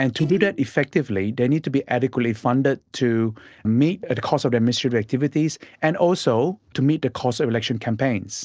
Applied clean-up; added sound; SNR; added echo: neural separator model SepFormer DNS4.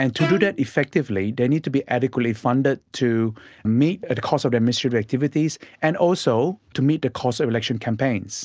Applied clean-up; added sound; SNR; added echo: none; Bowed string instrument; 10 dB; none.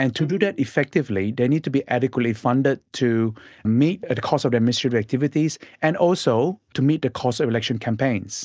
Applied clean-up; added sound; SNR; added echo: neural mask model DeepFilterNet 3.